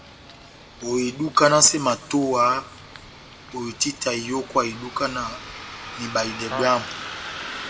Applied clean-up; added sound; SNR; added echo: none; Bus; 13 dB; reverberation time 0.6 s.